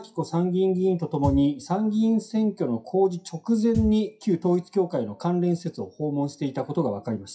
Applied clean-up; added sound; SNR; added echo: classical method WPE with log-MMSE.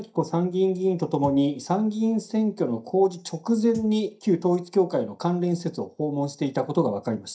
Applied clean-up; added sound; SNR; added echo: neural mask model DeepFilterNet 3.